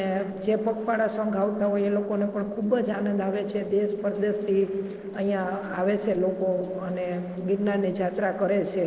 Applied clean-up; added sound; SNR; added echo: neural separator model SepFormer DNS4.